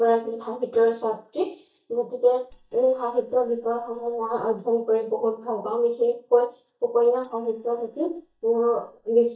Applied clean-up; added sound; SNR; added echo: neural mask model DeepFilterNet 3.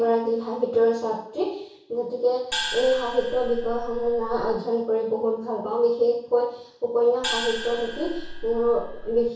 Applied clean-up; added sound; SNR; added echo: none; Gong; 8 dB; reverberation time 0.6 s.